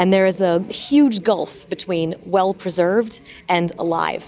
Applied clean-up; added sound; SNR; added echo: none; none; none; none.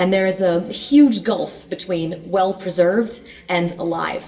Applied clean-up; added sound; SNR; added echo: none; none; none; reverberation time 0.7 s.